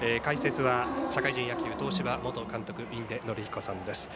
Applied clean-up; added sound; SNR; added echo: none; none; none; none.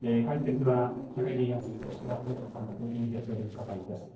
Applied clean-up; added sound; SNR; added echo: neural separator model SepFormer DNS4.